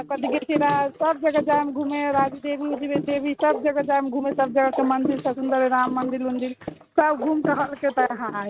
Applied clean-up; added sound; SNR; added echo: neural mask model RNNoise.